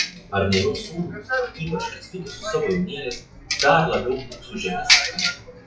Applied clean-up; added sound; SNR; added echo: classical method WPE with log-MMSE.